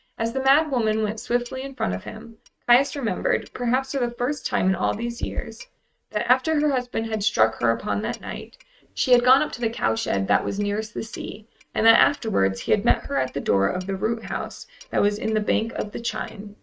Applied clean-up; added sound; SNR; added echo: neural mask model RNNoise.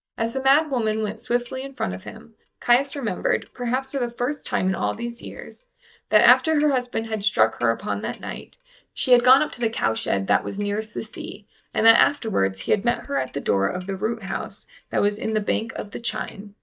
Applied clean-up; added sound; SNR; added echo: neural mask model DeepFilterNet 3.